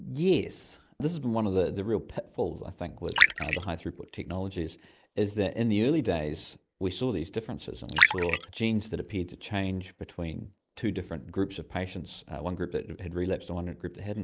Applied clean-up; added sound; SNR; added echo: neural mask model Resemble Enhance denoiser.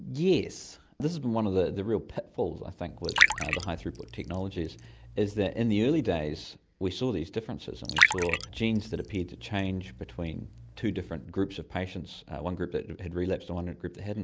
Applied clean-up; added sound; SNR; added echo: none; Liquid; 1 dB; none.